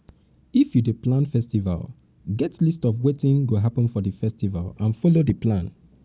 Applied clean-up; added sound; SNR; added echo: none; none; none; none.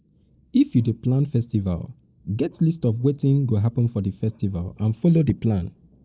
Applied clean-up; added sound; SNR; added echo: neural mask model Resemble Enhance denoiser.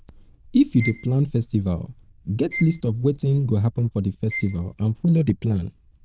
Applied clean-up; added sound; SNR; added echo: neural diffusion model UNIVERSE++.